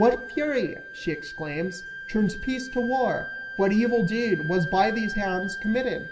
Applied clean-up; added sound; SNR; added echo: none; Wind instrument, woodwind instrument; 10 dB; reverberation time 1.2 s.